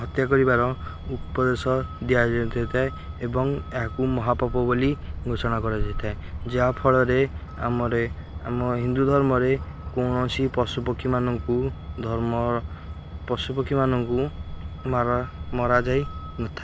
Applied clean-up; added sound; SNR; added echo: none; Truck; 9 dB; none.